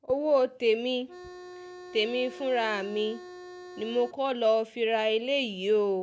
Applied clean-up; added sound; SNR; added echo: none; Organ; 16 dB; none.